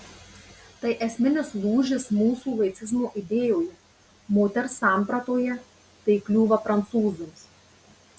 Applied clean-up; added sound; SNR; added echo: none; none; none; none.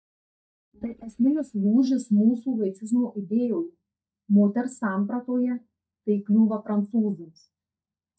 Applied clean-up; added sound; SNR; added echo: neural mask model DeepFilterNet 3.